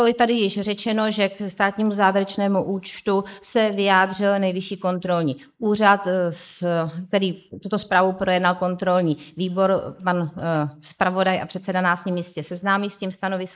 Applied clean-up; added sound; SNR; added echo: neural mask model Resemble Enhance denoiser.